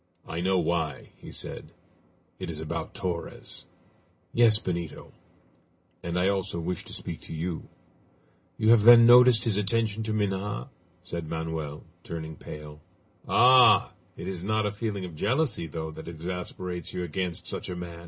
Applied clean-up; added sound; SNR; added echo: none; none; none; none.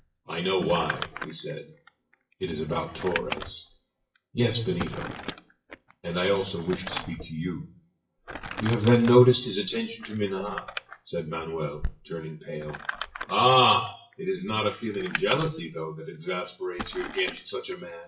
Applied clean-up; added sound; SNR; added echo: classical method WPE with log-MMSE.